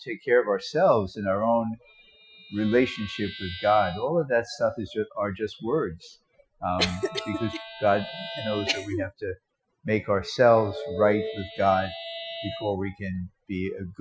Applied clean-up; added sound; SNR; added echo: classical method Wiener filter.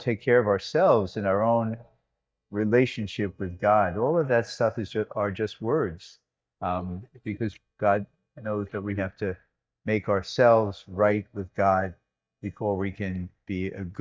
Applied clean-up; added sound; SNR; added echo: neural mask model DeepFilterNet 3.